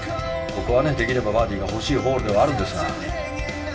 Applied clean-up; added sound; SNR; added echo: none; Wind; 20 dB; reverberation time 1.3 s.